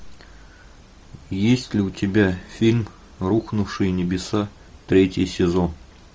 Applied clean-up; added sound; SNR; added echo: none; none; none; none.